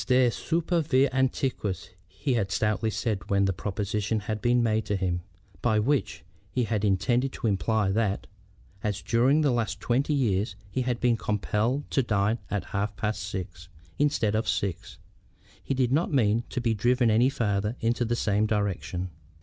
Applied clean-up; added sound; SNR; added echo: none; none; none; none.